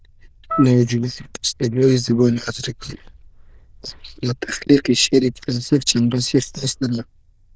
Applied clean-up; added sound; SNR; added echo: neural diffusion model UNIVERSE++.